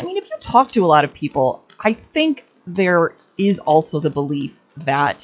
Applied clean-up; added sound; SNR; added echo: classical method log-MMSE.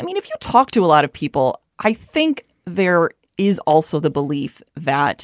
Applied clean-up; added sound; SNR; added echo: none; none; none; none.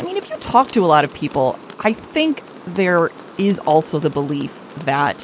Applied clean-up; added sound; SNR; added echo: none; Rain; 19 dB; none.